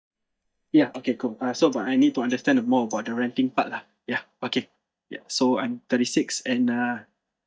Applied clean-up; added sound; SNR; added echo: neural mask model DeepFilterNet 3.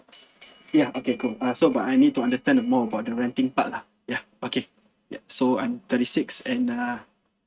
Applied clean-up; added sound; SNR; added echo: neural mask model RNNoise.